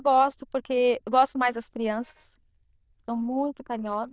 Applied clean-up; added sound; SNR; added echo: neural diffusion model UNIVERSE++.